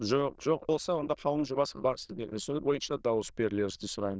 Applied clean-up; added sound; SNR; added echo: neural diffusion model UNIVERSE++.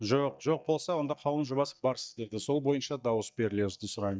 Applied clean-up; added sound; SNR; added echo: neural mask model DeepFilterNet 3.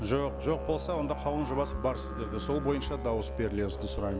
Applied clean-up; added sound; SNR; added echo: none; Musical instrument; 5 dB; none.